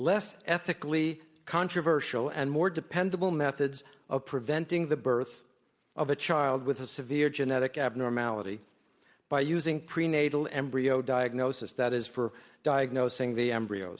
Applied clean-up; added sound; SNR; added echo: none; none; none; none.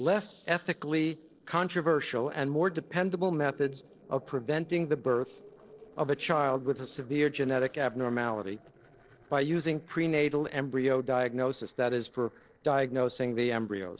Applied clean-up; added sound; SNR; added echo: neural separator model SepFormer DNS4.